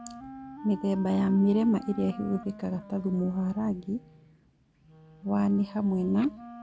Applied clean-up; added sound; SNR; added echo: none; Wind instrument, woodwind instrument; 16 dB; none.